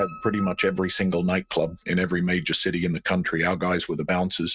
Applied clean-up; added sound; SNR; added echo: neural mask model RNNoise.